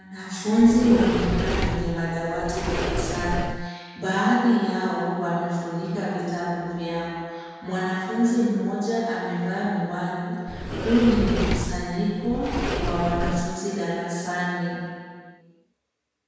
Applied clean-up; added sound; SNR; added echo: none; Sliding door; 3 dB; reverberation time 1.8 s.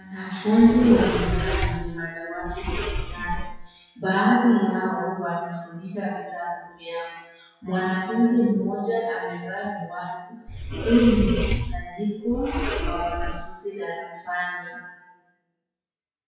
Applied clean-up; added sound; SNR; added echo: classical method WPE with log-MMSE.